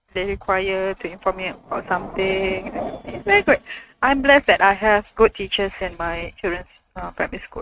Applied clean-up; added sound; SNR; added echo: neural mask model RNNoise.